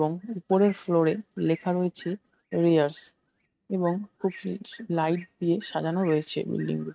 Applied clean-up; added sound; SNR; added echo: neural mask model RNNoise.